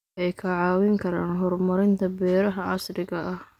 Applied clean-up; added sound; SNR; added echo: none; none; none; none.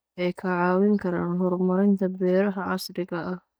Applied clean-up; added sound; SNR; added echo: neural mask model DeepFilterNet 3.